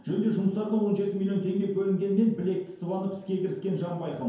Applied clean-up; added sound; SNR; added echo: none; none; none; reverberation time 0.9 s.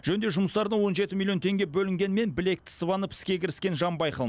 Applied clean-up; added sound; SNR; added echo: none; none; none; none.